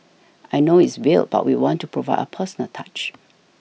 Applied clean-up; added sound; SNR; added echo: none; none; none; none.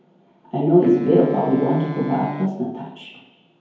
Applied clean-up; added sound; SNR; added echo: none; Wind instrument, woodwind instrument; 12 dB; reverberation time 1.0 s.